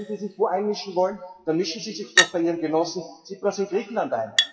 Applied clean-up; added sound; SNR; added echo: classical method WPE with log-MMSE.